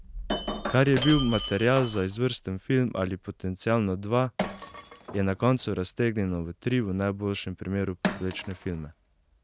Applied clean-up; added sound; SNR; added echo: none; Shatter; 8 dB; none.